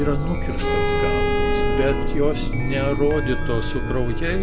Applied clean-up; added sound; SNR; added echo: none; Chime + Bowed string instrument; -4 dB; none.